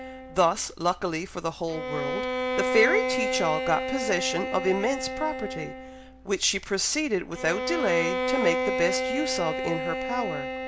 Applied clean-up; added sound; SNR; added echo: none; Bowed string instrument; 2 dB; none.